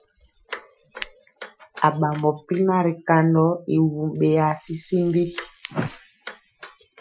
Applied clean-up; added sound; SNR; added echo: classical method Wiener filter.